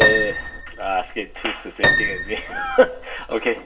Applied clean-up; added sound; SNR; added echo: none; Piano; 0 dB; reverberation time 0.2 s.